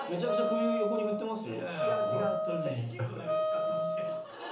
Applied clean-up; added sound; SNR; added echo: none; Wind instrument, woodwind instrument; -2 dB; reverberation time 0.8 s.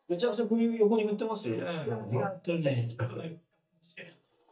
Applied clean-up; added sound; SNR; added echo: neural mask model DeepFilterNet 3.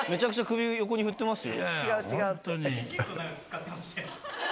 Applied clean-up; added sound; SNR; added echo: none; none; none; none.